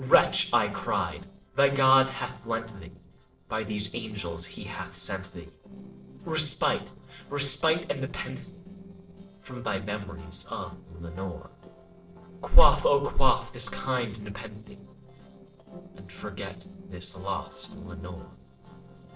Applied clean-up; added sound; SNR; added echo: neural separator model SepFormer DNS4.